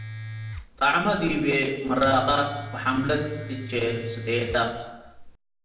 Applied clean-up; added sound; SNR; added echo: none; Domestic sounds, home sounds; 12 dB; reverberation time 0.8 s.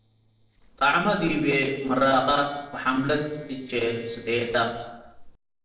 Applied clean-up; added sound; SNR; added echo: neural separator model SepFormer DNS4.